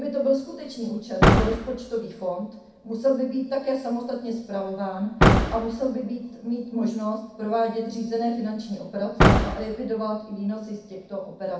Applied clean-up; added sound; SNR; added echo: none; Slam / Car; -1 dB; reverberation time 0.6 s.